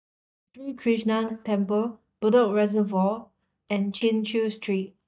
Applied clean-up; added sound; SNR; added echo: neural mask model DeepFilterNet 3.